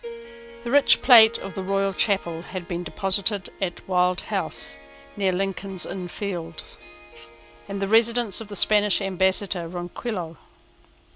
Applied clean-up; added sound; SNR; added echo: none; Harp; 19 dB; none.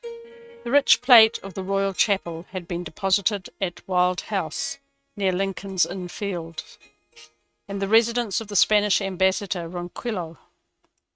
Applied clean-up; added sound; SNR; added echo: neural mask model RNNoise.